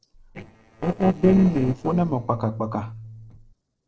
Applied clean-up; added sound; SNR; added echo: neural separator model SepFormer DNS4.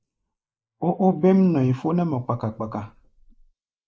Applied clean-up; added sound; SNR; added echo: neural mask model Resemble Enhance denoiser.